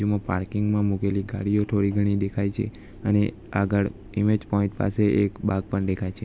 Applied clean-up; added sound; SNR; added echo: none; none; none; none.